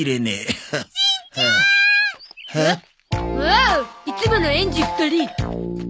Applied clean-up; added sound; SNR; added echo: none; none; none; none.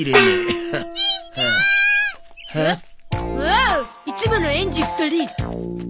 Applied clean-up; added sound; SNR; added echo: none; Gong; 4 dB; none.